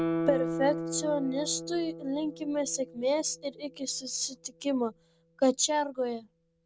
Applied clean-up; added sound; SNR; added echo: none; Guitar; 7 dB; none.